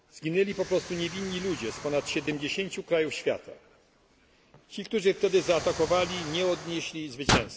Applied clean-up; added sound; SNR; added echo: none; Explosion; 8 dB; none.